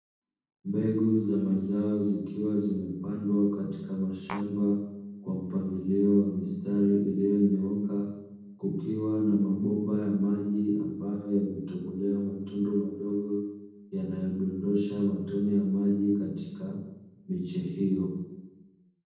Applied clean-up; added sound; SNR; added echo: neural separator model SepFormer DNS4.